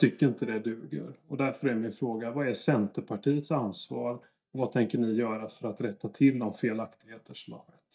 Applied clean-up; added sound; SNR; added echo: neural mask model DeepFilterNet 3.